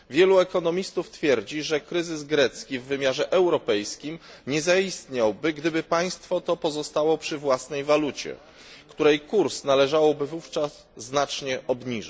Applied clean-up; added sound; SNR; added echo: none; none; none; none.